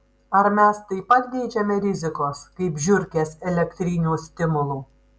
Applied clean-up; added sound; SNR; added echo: none; none; none; none.